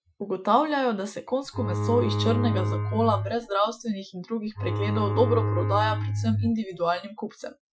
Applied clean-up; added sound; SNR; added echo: classical method Wiener filter.